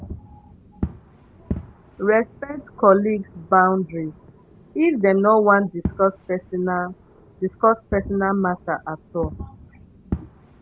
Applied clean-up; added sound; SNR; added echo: none; Fireworks; 14 dB; none.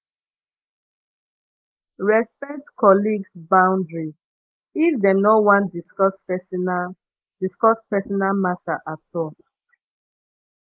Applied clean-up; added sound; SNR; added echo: neural mask model Resemble Enhance denoiser.